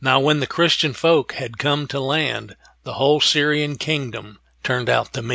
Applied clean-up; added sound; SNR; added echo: none; none; none; none.